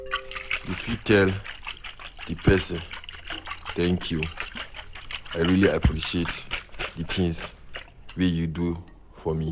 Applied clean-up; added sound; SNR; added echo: none; Splash, splatter; 9 dB; none.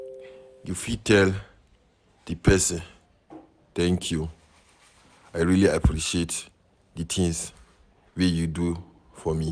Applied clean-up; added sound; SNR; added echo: none; none; none; none.